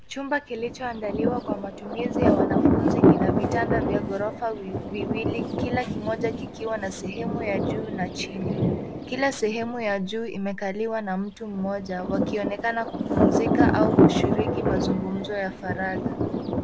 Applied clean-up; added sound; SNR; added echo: none; Thunder; -5 dB; none.